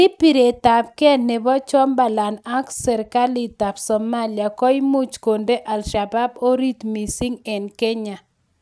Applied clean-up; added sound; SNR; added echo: none; none; none; none.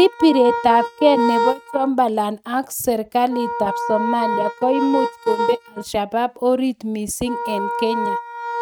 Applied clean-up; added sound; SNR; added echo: neural mask model RNNoise.